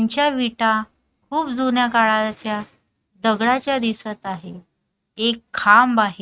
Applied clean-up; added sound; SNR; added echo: neural mask model RNNoise.